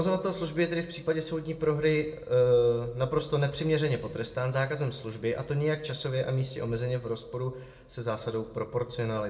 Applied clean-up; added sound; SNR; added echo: none; none; none; reverberation time 0.7 s.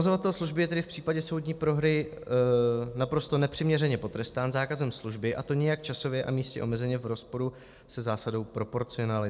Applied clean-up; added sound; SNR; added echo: none; none; none; none.